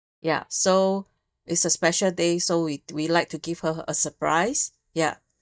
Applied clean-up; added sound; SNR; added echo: neural mask model DeepFilterNet 3.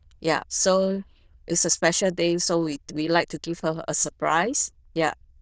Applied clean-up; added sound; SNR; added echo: neural diffusion model UNIVERSE++.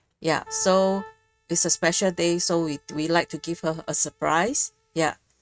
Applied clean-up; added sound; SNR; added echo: neural mask model RNNoise.